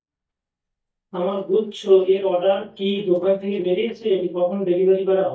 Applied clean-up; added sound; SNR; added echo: neural mask model DeepFilterNet 3.